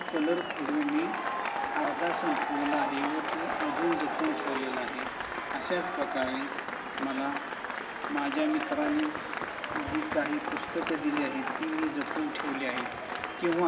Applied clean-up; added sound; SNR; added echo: none; Applause / Cheering; 1 dB; reverberation time 1.4 s.